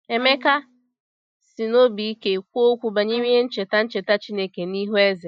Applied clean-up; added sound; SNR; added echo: classical method Wiener filter.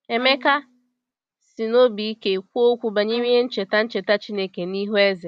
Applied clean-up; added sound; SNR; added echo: none; Bowed string instrument; 19 dB; none.